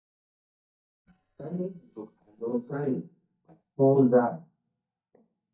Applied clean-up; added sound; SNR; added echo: neural mask model DeepFilterNet 3.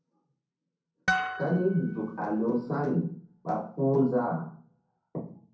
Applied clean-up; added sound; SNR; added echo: none; Harp; 4 dB; reverberation time 0.6 s.